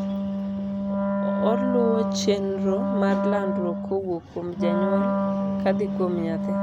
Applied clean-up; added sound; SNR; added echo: none; Wind instrument, woodwind instrument; -2 dB; none.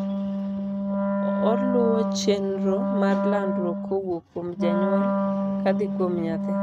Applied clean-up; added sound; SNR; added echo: neural mask model RNNoise.